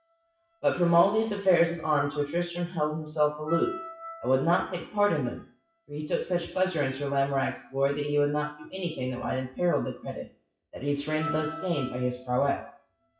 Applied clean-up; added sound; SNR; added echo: classical method WPE with log-MMSE.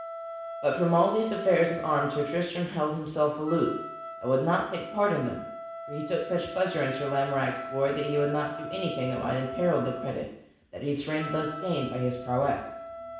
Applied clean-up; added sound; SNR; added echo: none; Wind instrument, woodwind instrument; 10 dB; reverberation time 0.7 s.